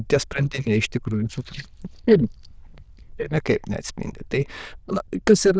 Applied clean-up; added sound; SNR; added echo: neural diffusion model UNIVERSE++.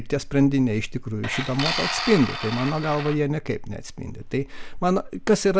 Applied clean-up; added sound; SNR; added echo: none; Tools; 8 dB; none.